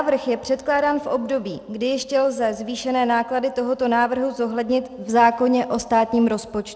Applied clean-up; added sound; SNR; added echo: none; none; none; none.